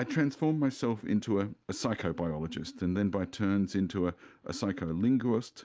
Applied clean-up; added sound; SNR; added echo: none; none; none; none.